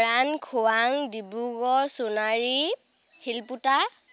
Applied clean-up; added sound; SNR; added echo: none; none; none; none.